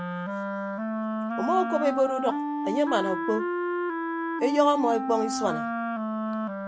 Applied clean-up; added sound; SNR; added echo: none; Wind instrument, woodwind instrument; 1 dB; none.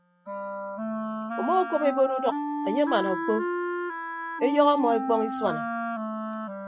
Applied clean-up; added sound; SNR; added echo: classical method spectral subtraction.